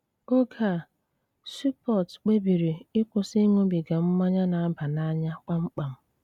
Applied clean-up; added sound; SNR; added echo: none; none; none; none.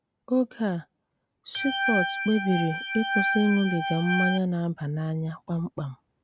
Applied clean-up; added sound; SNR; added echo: none; Organ; 1 dB; none.